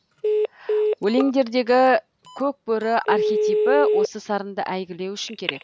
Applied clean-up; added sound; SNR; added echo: none; Telephone; 1 dB; none.